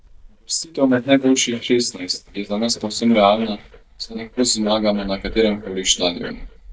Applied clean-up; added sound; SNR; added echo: neural mask model DeepFilterNet 3.